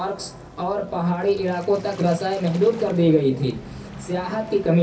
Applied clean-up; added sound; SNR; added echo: none; Waves, surf; 18 dB; reverberation time 0.3 s.